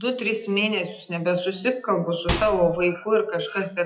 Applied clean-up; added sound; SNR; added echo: classical method WPE with log-MMSE.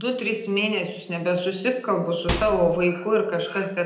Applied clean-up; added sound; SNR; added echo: none; Microwave oven; 5 dB; reverberation time 0.7 s.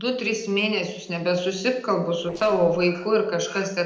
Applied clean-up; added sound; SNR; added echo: neural separator model SepFormer DNS4.